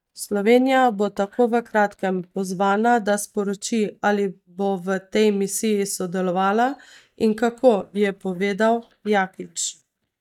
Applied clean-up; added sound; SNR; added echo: neural mask model DeepFilterNet 3.